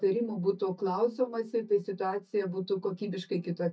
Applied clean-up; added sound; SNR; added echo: neural mask model DeepFilterNet 3.